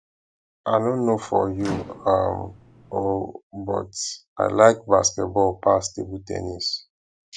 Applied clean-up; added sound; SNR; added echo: none; Microwave oven; 18 dB; none.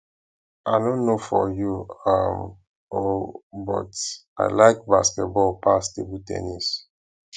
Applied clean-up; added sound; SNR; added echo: none; none; none; none.